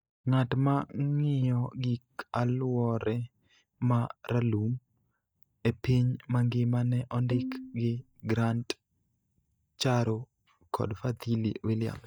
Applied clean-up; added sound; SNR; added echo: neural mask model DeepFilterNet 3.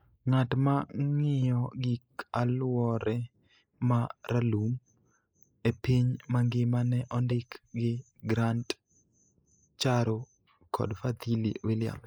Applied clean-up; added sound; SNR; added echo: neural mask model Resemble Enhance denoiser.